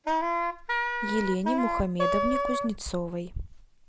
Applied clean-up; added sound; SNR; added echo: none; Wind instrument, woodwind instrument; -2 dB; none.